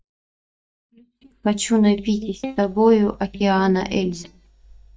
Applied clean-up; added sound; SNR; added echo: neural mask model DeepFilterNet 3.